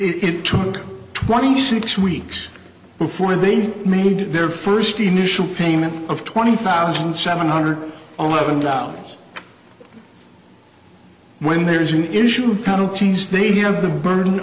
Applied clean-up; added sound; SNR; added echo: none; none; none; none.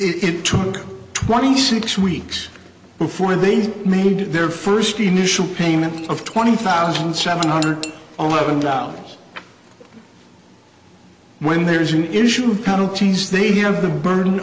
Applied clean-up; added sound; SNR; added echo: none; Cutlery, silverware / Dishes, pots, and pans; 16 dB; none.